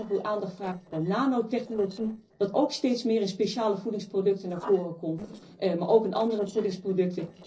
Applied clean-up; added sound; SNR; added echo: neural separator model SepFormer DNS4.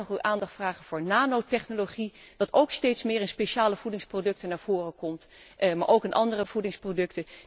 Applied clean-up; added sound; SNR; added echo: none; none; none; none.